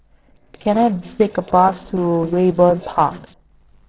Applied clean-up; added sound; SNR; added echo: neural separator model SepFormer DNS4.